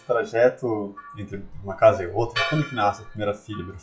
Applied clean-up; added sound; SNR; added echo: classical method WPE with log-MMSE.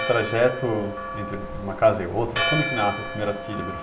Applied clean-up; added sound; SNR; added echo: none; Church bell; 5 dB; reverberation time 0.4 s.